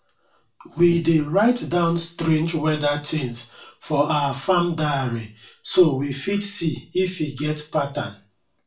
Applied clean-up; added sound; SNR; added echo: none; none; none; reverberation time 0.3 s.